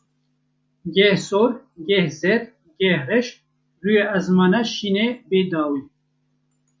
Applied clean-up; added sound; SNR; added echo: none; none; none; none.